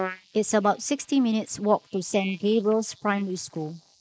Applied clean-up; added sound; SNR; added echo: neural mask model Resemble Enhance denoiser.